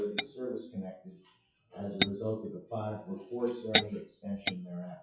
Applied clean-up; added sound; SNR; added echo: classical method WPE with log-MMSE.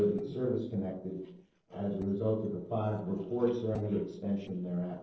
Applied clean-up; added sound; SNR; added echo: neural separator model SepFormer DNS4.